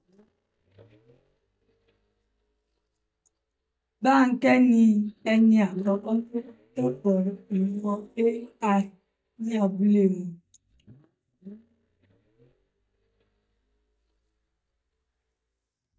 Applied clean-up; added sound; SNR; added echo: neural mask model DeepFilterNet 3.